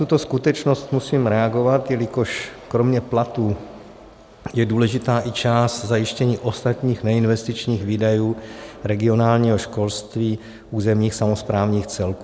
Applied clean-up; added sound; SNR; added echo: none; none; none; none.